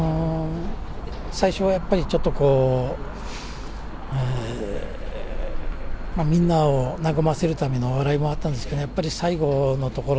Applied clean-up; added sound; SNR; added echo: none; Cricket / Motor vehicle (road); 8 dB; none.